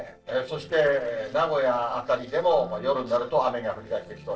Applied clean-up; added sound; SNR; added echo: neural separator model SepFormer DNS4.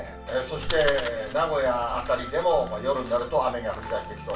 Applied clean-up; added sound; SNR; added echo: none; Fire; 10 dB; reverberation time 0.2 s.